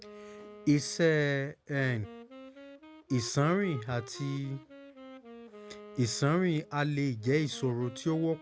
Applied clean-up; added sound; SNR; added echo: none; Wind instrument, woodwind instrument; 18 dB; none.